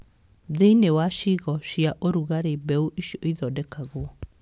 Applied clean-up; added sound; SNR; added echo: none; none; none; none.